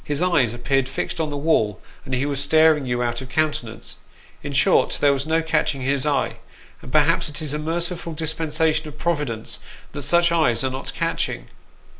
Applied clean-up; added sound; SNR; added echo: none; none; none; none.